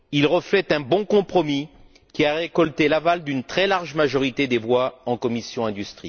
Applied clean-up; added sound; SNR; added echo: none; none; none; none.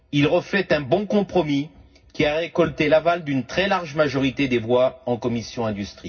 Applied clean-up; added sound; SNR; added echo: none; none; none; reverberation time 0.4 s.